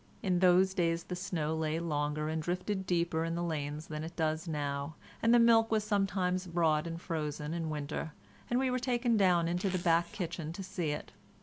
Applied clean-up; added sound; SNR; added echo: none; Zipper (clothing); 17 dB; none.